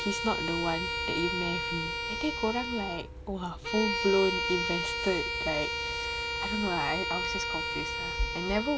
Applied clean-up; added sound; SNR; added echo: none; Bowed string instrument; 1 dB; none.